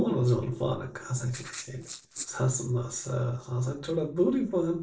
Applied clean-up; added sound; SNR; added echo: neural separator model SepFormer DNS4.